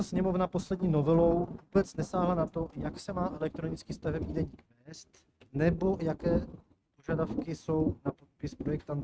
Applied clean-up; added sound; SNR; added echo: neural mask model RNNoise.